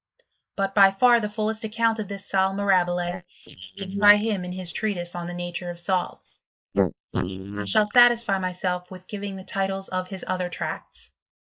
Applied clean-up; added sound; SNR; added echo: neural mask model Resemble Enhance denoiser.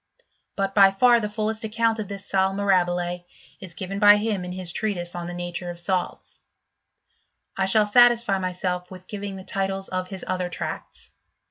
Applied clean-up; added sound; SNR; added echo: none; none; none; none.